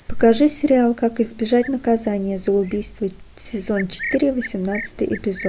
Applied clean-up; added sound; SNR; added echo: none; Cricket; 14 dB; none.